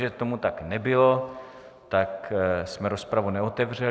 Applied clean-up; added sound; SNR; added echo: none; none; none; none.